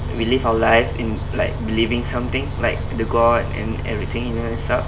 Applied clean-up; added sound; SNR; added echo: none; Bus; 4 dB; reverberation time 0.2 s.